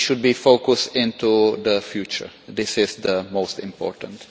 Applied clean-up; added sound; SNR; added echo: none; none; none; none.